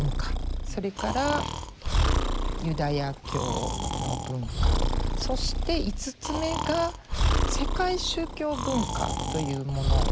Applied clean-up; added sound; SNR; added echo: none; Breathing; -4 dB; none.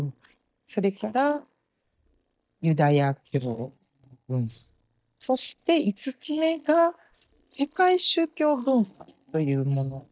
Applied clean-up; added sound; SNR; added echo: neural mask model DeepFilterNet 3.